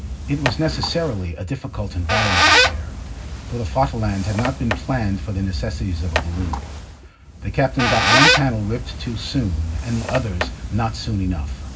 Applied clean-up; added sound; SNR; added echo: none; Squeak; 0 dB; reverberation time 0.4 s.